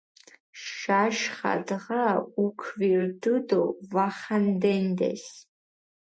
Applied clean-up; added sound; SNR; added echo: none; none; none; none.